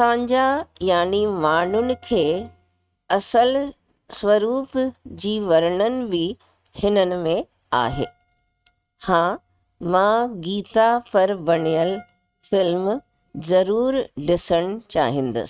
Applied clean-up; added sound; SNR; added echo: neural mask model RNNoise.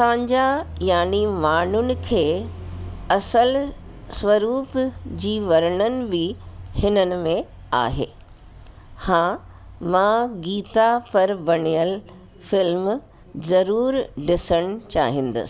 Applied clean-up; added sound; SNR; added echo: none; none; none; none.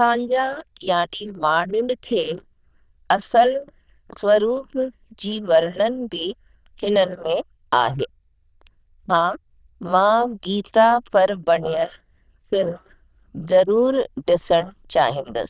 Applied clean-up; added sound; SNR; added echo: neural diffusion model UNIVERSE++.